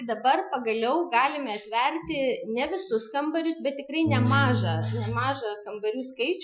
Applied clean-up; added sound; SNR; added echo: classical method Wiener filter.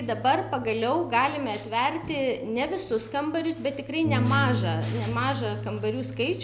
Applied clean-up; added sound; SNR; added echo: none; Bass guitar; 6 dB; none.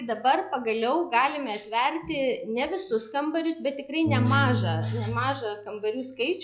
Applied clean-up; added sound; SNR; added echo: classical method log-MMSE.